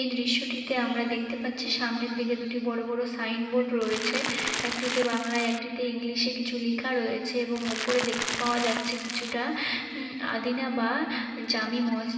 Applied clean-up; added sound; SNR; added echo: none; Crackle; 4 dB; reverberation time 2.9 s.